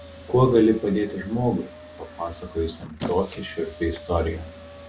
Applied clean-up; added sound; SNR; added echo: none; Squeak; 16 dB; none.